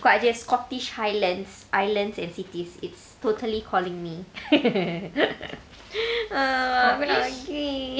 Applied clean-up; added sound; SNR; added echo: none; none; none; none.